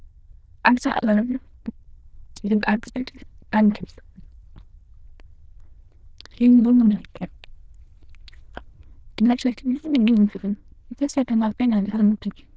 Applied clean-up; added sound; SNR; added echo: neural diffusion model UNIVERSE++.